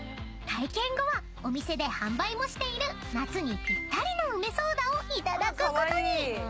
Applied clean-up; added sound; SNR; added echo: none; none; none; none.